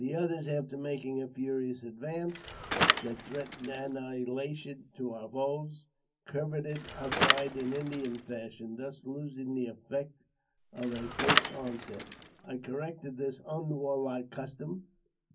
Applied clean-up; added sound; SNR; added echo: none; Bicycle; -3 dB; reverberation time 0.3 s.